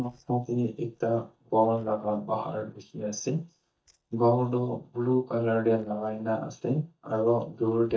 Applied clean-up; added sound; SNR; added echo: neural mask model DeepFilterNet 3.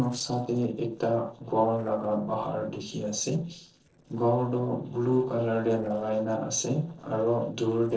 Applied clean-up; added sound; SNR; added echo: neural separator model SepFormer DNS4.